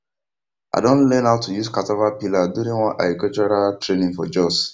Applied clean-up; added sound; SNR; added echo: none; none; none; none.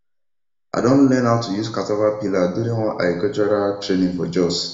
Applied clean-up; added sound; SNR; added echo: none; none; none; reverberation time 0.8 s.